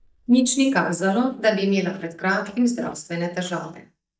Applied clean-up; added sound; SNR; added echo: neural mask model DeepFilterNet 3.